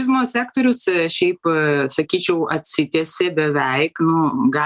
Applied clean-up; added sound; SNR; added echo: none; none; none; none.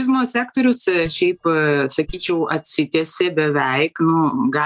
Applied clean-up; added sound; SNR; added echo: neural mask model DeepFilterNet 3.